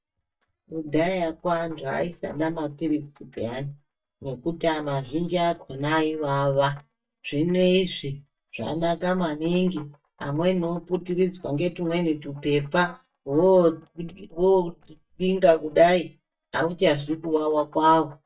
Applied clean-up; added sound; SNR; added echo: neural mask model DeepFilterNet 3.